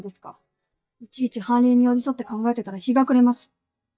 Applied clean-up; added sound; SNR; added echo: neural mask model DeepFilterNet 3.